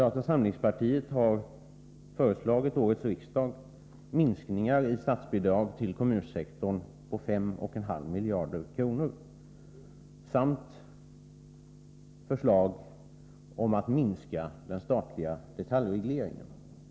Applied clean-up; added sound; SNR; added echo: none; none; none; none.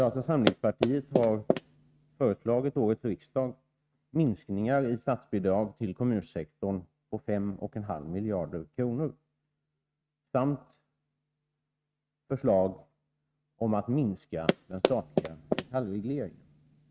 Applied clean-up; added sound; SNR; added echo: neural mask model RNNoise.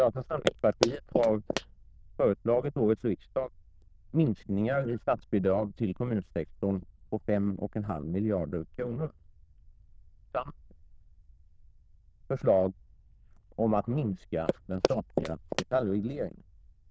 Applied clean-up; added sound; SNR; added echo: neural diffusion model UNIVERSE++.